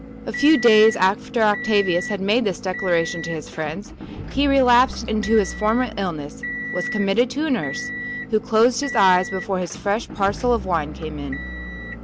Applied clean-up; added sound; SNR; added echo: none; Motor vehicle (road) / Engine; 10 dB; none.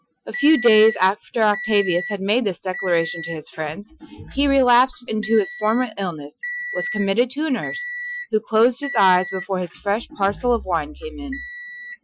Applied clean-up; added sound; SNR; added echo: classical method Wiener filter.